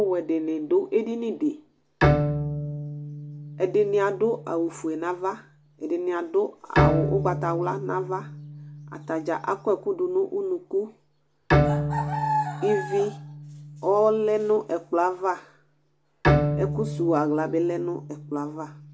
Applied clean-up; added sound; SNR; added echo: none; Bowed string instrument; 3 dB; none.